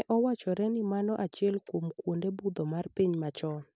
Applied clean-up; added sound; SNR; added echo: none; none; none; none.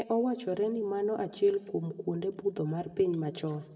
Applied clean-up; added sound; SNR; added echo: none; none; none; reverberation time 0.8 s.